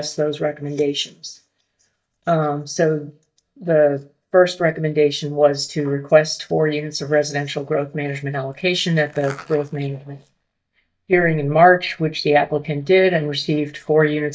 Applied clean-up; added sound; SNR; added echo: neural mask model DeepFilterNet 3.